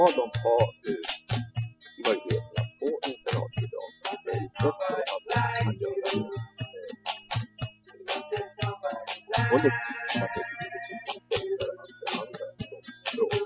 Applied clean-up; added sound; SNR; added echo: classical method spectral subtraction.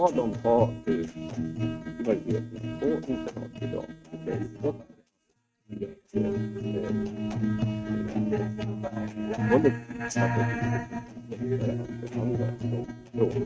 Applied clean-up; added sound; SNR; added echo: neural mask model RNNoise.